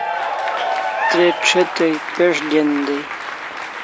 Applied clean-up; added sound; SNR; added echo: none; Applause / Cheering; 3 dB; none.